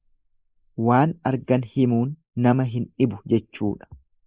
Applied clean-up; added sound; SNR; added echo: neural mask model Resemble Enhance denoiser.